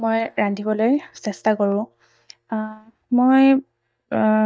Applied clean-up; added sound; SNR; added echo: neural mask model DeepFilterNet 3.